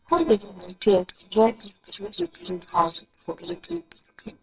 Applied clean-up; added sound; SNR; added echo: neural separator model SepFormer WHAMR!.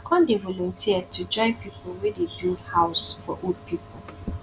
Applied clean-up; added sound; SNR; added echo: none; none; none; none.